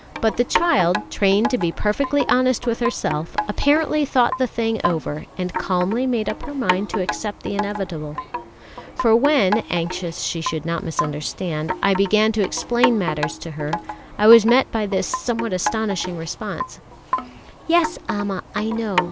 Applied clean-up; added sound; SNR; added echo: none; Wind chime; 8 dB; none.